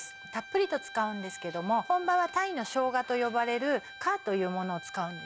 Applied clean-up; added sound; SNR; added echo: none; Bowed string instrument; 16 dB; none.